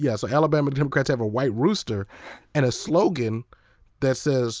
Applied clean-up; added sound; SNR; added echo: none; none; none; none.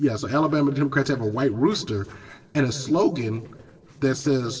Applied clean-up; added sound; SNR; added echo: neural separator model SepFormer DNS4.